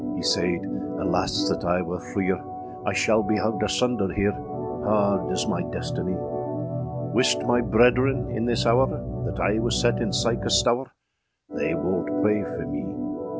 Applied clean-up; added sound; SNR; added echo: none; Organ; 4 dB; none.